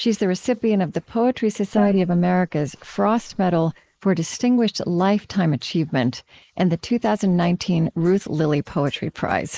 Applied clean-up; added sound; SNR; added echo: neural mask model Resemble Enhance denoiser.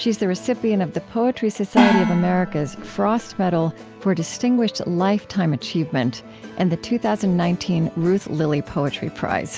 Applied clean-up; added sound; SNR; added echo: none; Gong; 1 dB; none.